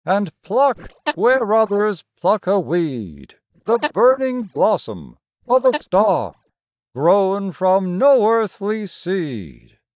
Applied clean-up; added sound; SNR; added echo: neural mask model DeepFilterNet 3.